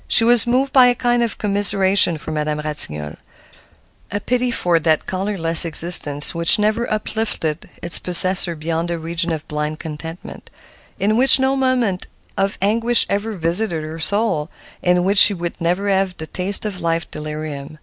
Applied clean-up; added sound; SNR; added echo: none; none; none; none.